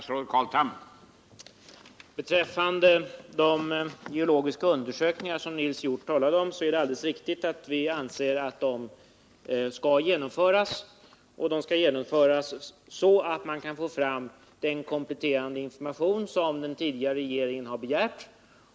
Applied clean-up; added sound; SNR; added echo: none; none; none; none.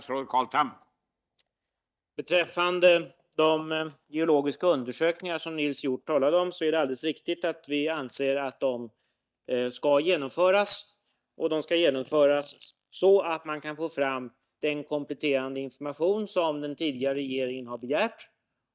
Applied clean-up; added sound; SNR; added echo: neural mask model DeepFilterNet 3.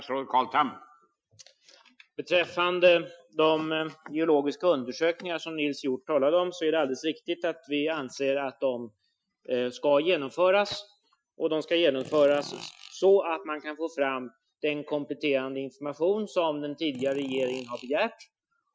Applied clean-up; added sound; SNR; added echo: classical method Wiener filter.